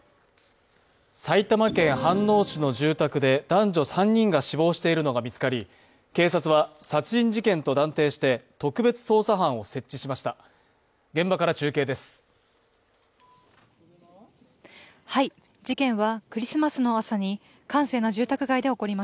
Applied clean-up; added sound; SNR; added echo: none; none; none; none.